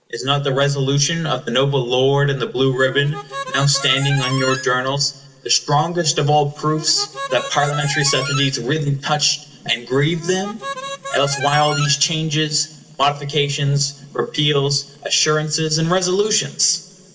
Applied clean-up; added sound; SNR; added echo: none; Harmonica; 9 dB; reverberation time 1.9 s.